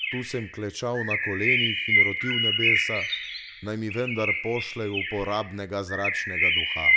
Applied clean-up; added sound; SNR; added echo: none; Bird; -5 dB; none.